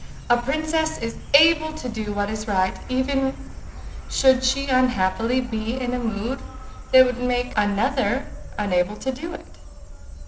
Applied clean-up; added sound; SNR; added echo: none; Insect; 11 dB; none.